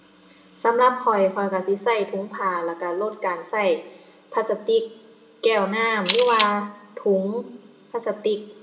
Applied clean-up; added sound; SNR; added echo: none; Camera; 1 dB; reverberation time 0.6 s.